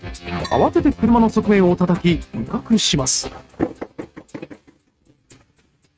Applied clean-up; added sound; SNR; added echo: neural mask model RNNoise.